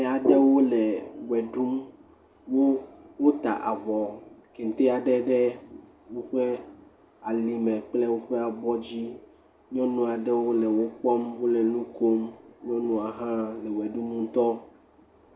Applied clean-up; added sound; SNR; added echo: none; none; none; none.